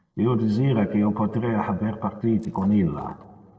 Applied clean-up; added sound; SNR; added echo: neural separator model SepFormer DNS4.